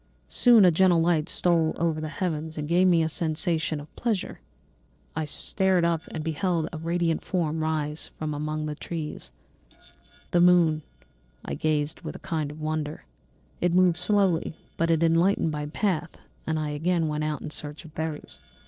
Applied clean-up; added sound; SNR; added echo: neural separator model SepFormer DNS4.